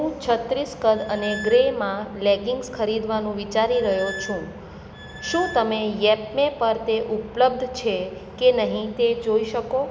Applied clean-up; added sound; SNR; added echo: none; Squeak; 14 dB; none.